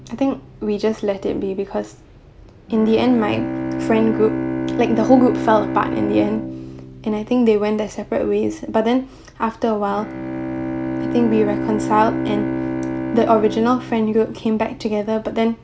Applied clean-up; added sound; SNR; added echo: none; Bowed string instrument; 6 dB; none.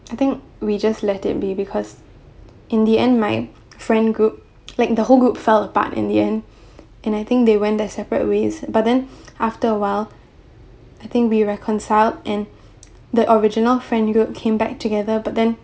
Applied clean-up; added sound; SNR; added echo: none; none; none; none.